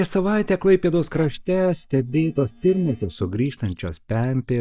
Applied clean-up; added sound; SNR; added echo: neural mask model DeepFilterNet 3.